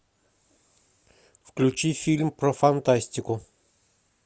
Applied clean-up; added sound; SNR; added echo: none; none; none; none.